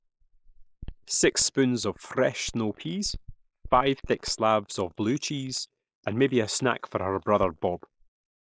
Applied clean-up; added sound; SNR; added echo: neural mask model Resemble Enhance denoiser.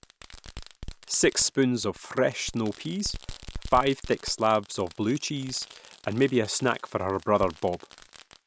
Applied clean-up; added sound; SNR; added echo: none; Fireworks; 16 dB; none.